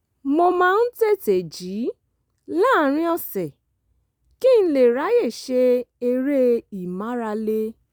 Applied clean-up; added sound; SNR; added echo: none; none; none; none.